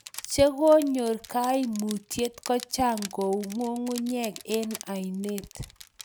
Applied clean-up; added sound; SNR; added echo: none; Crushing; 17 dB; none.